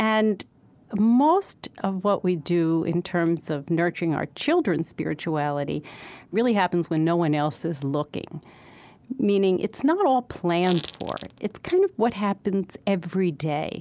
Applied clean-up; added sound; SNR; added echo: none; Fart; 16 dB; none.